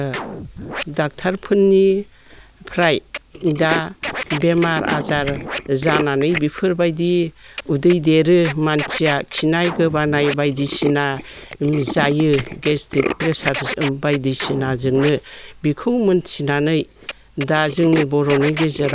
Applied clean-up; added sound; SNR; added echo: none; Scratching (performance technique) + Tools; 10 dB; none.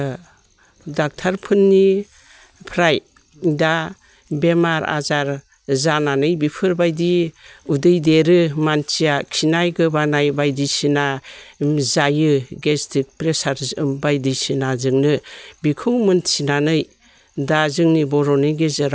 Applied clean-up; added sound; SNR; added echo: none; none; none; none.